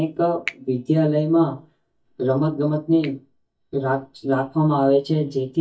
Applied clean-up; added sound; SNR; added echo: neural mask model DeepFilterNet 3.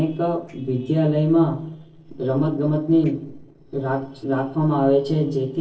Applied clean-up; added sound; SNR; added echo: neural separator model SepFormer DNS4.